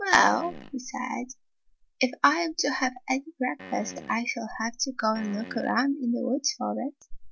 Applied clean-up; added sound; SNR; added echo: none; Fart; 16 dB; none.